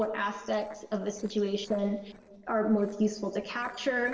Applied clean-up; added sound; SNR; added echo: neural separator model SepFormer DNS4.